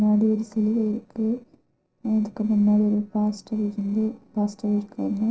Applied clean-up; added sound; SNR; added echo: neural separator model SepFormer DNS4.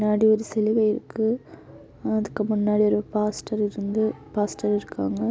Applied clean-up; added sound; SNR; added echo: none; none; none; none.